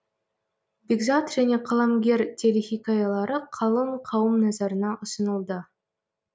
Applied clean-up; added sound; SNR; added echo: none; none; none; none.